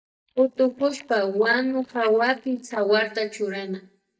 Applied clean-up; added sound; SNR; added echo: neural mask model DeepFilterNet 3.